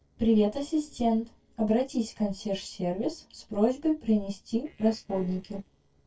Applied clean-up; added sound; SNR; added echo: neural separator model SepFormer DNS4.